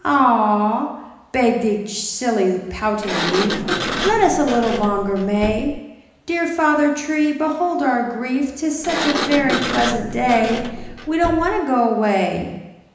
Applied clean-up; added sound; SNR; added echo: none; Sliding door; 9 dB; reverberation time 1.0 s.